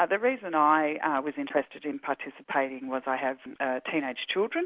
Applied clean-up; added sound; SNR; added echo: none; none; none; none.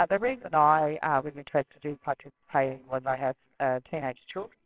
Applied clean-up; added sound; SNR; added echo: neural separator model SepFormer WHAMR!.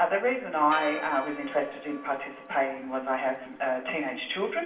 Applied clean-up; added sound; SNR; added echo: none; Church bell; 15 dB; reverberation time 0.8 s.